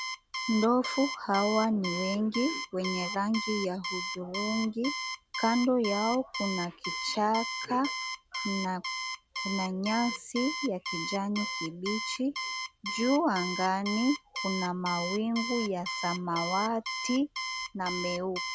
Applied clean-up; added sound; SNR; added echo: none; Alarm; 6 dB; none.